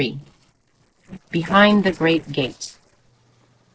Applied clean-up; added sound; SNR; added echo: neural separator model SepFormer DNS4.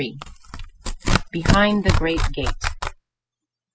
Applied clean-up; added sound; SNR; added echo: classical method spectral subtraction.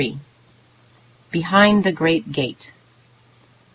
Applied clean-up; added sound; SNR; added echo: none; none; none; none.